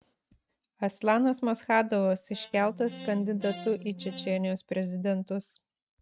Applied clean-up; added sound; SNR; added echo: neural mask model RNNoise.